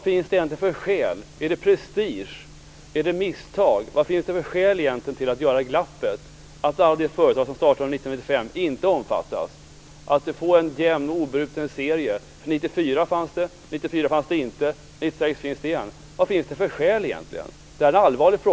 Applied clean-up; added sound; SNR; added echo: none; none; none; none.